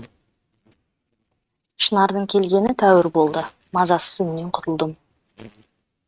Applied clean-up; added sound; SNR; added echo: neural mask model RNNoise.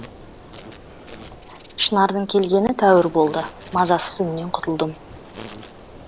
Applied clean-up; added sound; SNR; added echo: none; Insect; 18 dB; none.